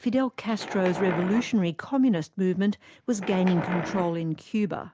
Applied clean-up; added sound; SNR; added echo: none; Wild animals; 10 dB; none.